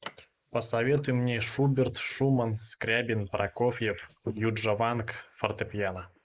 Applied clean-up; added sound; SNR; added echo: neural mask model Resemble Enhance denoiser.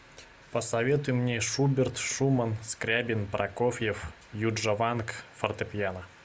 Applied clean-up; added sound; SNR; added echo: none; none; none; none.